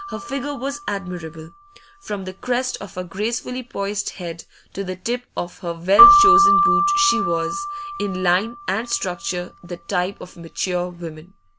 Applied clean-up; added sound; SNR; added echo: none; Keyboard (musical); -2 dB; none.